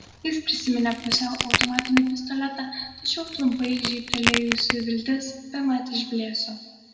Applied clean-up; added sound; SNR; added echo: none; Crack; 3 dB; reverberation time 1.5 s.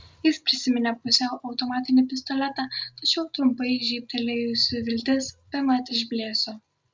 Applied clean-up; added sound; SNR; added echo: none; none; none; none.